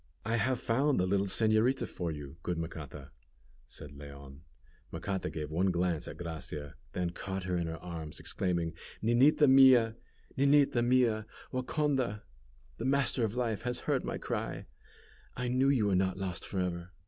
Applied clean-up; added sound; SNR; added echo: none; none; none; none.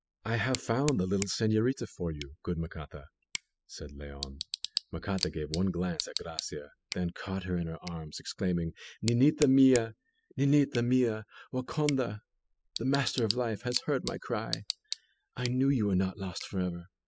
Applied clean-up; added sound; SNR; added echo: classical method spectral subtraction.